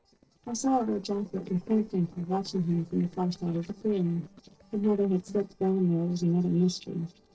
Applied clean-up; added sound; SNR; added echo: neural separator model SepFormer DNS4.